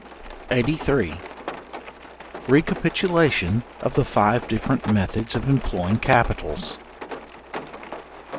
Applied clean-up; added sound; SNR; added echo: none; Rain; 13 dB; none.